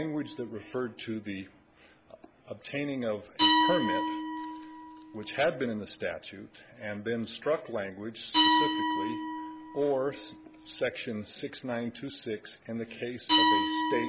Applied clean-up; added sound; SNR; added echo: none; Glass; -2 dB; none.